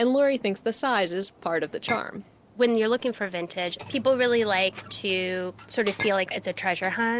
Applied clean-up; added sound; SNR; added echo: none; Chink, clink; 11 dB; none.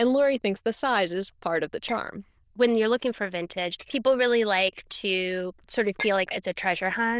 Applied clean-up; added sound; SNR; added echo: neural diffusion model UNIVERSE++.